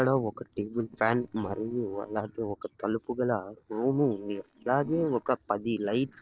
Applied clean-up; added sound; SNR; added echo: neural separator model SepFormer DNS4.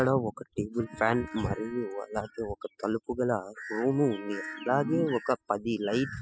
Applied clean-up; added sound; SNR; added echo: classical method spectral subtraction.